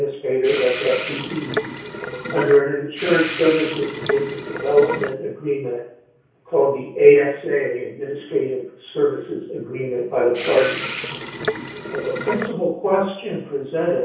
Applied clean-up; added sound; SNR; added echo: none; Sink (filling or washing) / Water tap, faucet; 5 dB; reverberation time 0.6 s.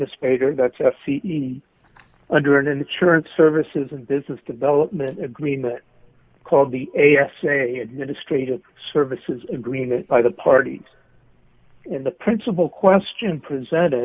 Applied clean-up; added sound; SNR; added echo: none; none; none; none.